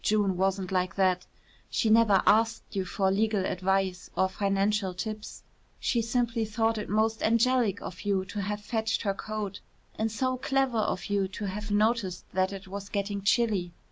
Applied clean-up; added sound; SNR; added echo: none; none; none; none.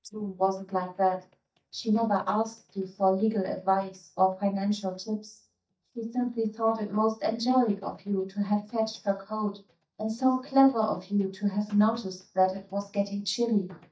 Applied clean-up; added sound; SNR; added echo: neural mask model DeepFilterNet 3.